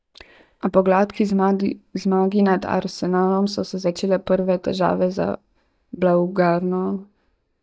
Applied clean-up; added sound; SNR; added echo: neural mask model DeepFilterNet 3.